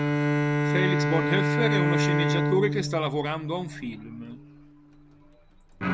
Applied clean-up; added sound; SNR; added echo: none; Bowed string instrument; -4 dB; none.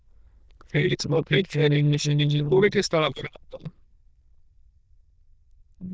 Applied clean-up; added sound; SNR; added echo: neural diffusion model UNIVERSE++.